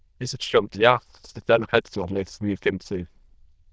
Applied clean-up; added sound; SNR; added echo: neural diffusion model UNIVERSE++.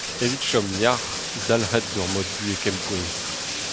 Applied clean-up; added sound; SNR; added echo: none; Bathtub (filling or washing); 3 dB; none.